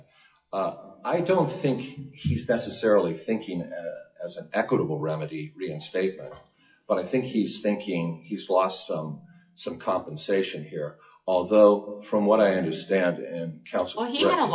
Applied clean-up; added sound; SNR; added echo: classical method WPE with log-MMSE.